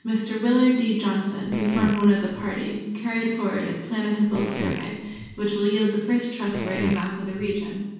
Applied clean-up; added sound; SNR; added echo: none; Fart; 9 dB; reverberation time 1.2 s.